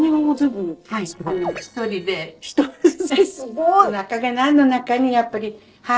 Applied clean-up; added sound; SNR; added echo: neural separator model SepFormer DNS4.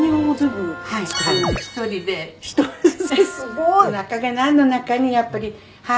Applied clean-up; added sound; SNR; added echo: none; Wind instrument, woodwind instrument; 19 dB; none.